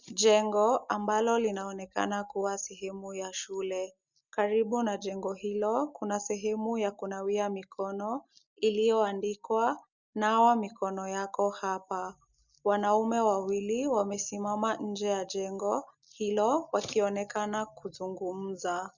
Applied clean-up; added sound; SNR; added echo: none; none; none; none.